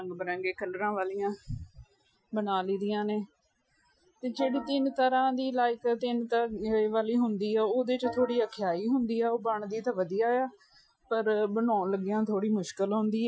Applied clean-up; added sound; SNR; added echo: classical method Wiener filter.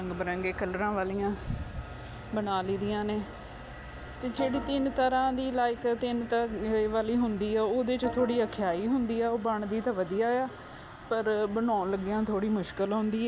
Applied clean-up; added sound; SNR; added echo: none; Organ; 11 dB; none.